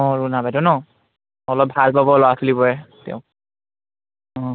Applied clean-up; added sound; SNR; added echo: none; none; none; none.